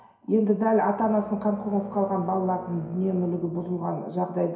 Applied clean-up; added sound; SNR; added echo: none; Brass instrument; 18 dB; reverberation time 0.7 s.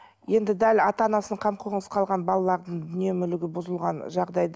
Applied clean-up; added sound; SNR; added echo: none; none; none; none.